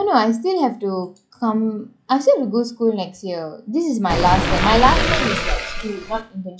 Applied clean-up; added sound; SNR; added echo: classical method log-MMSE.